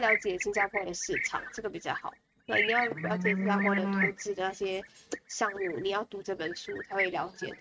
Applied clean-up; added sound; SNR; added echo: neural mask model RNNoise.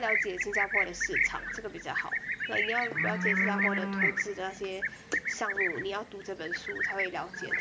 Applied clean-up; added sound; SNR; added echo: none; Livestock, farm animals, working animals; -5 dB; none.